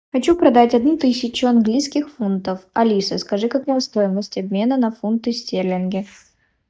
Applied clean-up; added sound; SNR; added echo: neural mask model DeepFilterNet 3.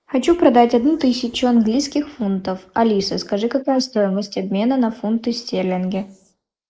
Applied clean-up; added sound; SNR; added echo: neural mask model Resemble Enhance denoiser.